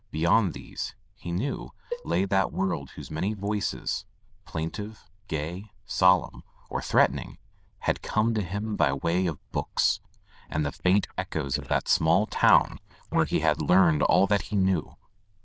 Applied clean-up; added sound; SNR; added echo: neural diffusion model UNIVERSE++.